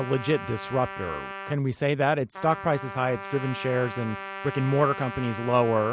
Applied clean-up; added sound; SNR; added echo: none; Trumpet; 11 dB; none.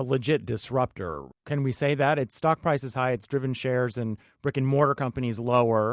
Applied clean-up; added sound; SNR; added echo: none; none; none; none.